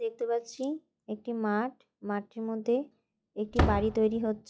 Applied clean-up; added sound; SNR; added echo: classical method log-MMSE.